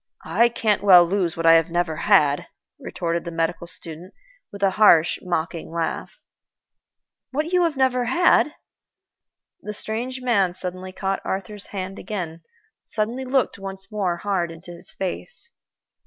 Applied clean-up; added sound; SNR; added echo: none; none; none; none.